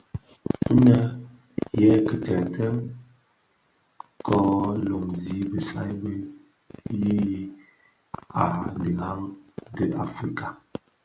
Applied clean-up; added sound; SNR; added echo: none; none; none; none.